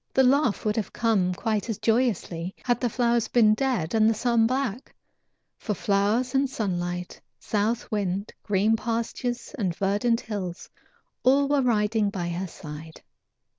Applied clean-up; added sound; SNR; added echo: none; none; none; none.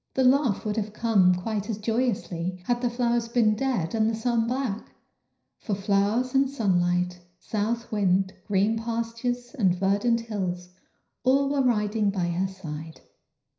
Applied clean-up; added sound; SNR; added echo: none; none; none; reverberation time 0.5 s.